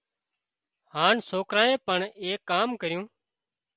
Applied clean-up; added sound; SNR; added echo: none; none; none; none.